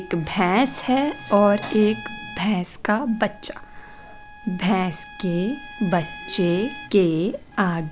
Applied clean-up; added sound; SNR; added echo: none; Trumpet; 18 dB; none.